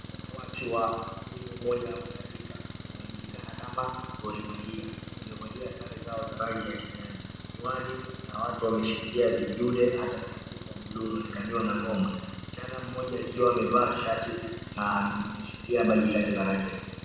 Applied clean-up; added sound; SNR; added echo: none; Engine; 10 dB; reverberation time 1.2 s.